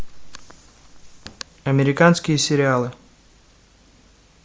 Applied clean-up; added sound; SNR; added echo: none; none; none; none.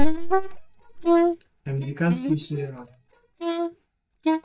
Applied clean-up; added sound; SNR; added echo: neural mask model DeepFilterNet 3.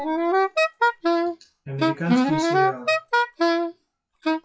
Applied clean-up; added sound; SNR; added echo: classical method WPE with log-MMSE.